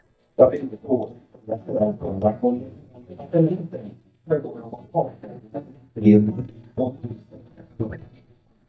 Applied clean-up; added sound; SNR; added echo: neural mask model DeepFilterNet 3.